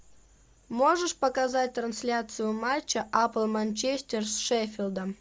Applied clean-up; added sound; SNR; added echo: none; none; none; none.